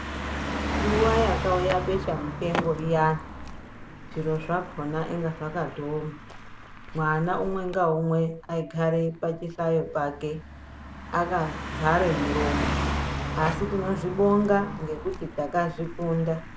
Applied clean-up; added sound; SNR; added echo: none; Car passing by; 6 dB; none.